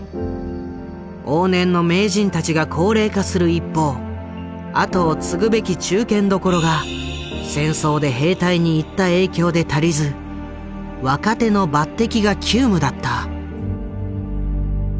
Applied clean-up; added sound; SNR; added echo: none; none; none; none.